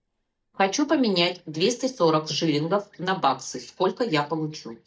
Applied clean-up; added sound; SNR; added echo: neural mask model DeepFilterNet 3.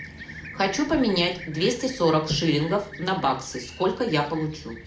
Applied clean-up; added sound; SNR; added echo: none; Fixed-wing aircraft, airplane; 16 dB; reverberation time 0.4 s.